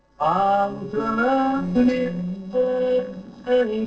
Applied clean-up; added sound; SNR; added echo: neural separator model SepFormer DNS4.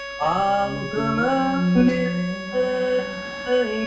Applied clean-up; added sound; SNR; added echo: none; Bowed string instrument; 11 dB; reverberation time 0.8 s.